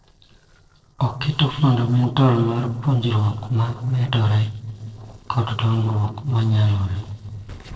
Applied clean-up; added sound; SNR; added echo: neural separator model SepFormer DNS4.